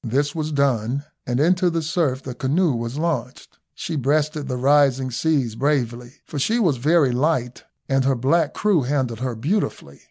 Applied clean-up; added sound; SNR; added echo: none; none; none; none.